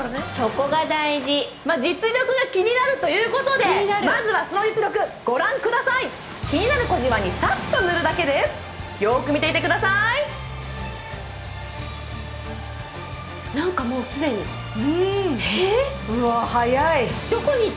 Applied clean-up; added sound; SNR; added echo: none; Waves, surf; 16 dB; reverberation time 0.6 s.